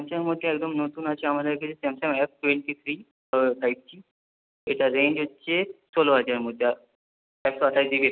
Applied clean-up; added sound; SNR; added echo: none; none; none; none.